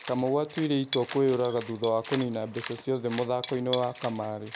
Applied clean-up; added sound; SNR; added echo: none; Cat; 9 dB; none.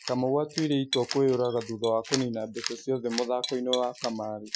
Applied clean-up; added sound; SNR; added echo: classical method Wiener filter.